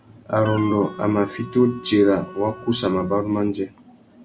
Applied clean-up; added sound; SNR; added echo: none; Wind instrument, woodwind instrument; 17 dB; none.